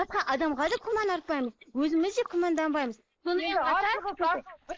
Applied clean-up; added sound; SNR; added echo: neural mask model Resemble Enhance denoiser.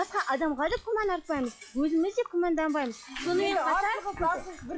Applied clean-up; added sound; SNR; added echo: classical method log-MMSE.